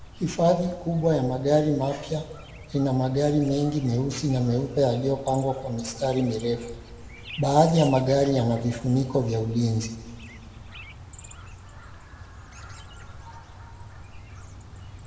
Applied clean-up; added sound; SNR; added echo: none; Chirp, tweet; 17 dB; reverberation time 1.3 s.